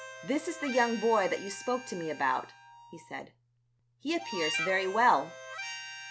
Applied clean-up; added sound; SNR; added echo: none; Harmonica; 10 dB; none.